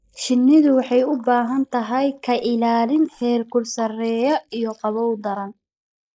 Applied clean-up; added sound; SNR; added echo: neural mask model Resemble Enhance denoiser.